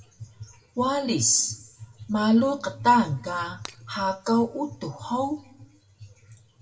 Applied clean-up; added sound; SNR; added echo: none; Shatter; 19 dB; reverberation time 0.3 s.